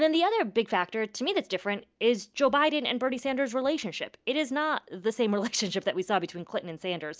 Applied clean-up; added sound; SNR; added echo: none; none; none; none.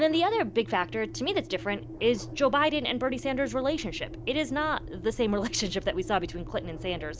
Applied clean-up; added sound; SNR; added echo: none; Engine; 12 dB; none.